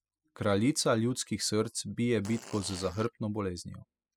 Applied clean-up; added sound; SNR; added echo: classical method spectral subtraction.